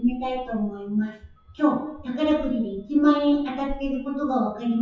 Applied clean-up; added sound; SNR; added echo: classical method WPE with log-MMSE.